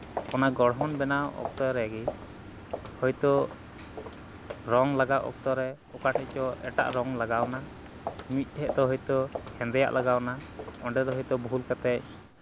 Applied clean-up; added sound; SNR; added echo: none; Walk, footsteps; 10 dB; none.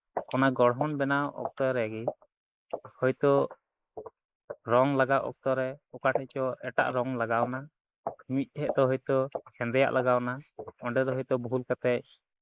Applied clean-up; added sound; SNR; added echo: neural mask model Resemble Enhance denoiser.